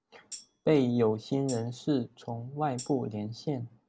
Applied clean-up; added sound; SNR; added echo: none; Tambourine; 19 dB; none.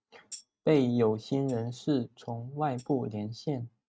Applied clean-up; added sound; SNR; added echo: neural mask model RNNoise.